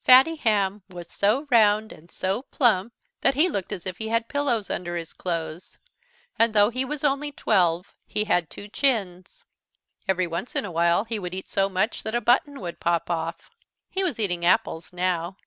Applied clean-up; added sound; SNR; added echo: none; none; none; none.